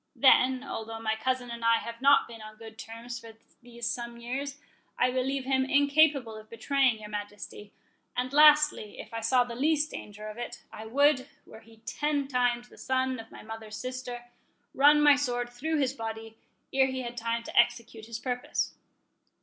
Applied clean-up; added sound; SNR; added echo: none; none; none; none.